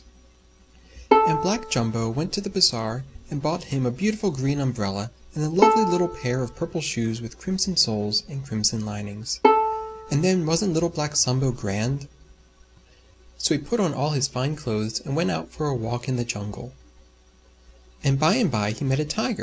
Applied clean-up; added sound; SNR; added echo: none; Bowed string instrument; 1 dB; none.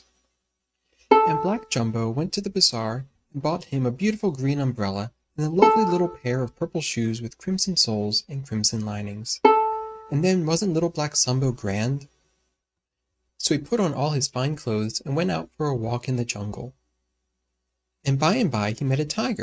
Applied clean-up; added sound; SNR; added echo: neural mask model RNNoise.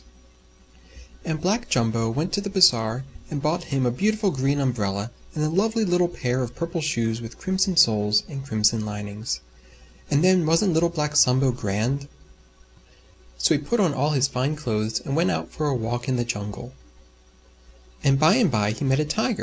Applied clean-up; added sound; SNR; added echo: none; none; none; none.